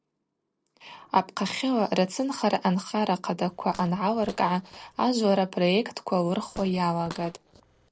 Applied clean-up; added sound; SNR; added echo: neural separator model SepFormer DNS4.